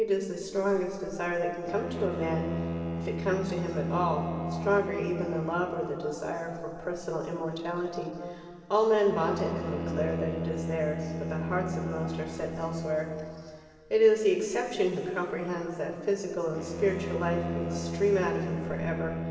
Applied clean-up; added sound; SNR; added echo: none; Bowed string instrument; 7 dB; reverberation time 2.5 s.